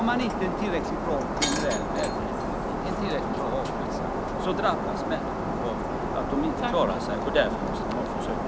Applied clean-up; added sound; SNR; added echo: none; Shatter; -2 dB; none.